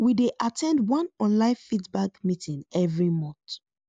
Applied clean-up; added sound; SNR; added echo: none; none; none; none.